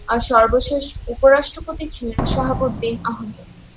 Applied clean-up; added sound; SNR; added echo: none; Slam + Wind; 9 dB; none.